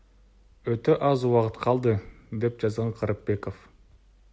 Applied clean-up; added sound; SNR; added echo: none; none; none; none.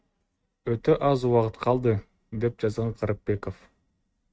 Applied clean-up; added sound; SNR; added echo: neural mask model RNNoise.